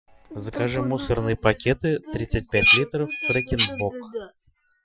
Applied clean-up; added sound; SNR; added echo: classical method Wiener filter.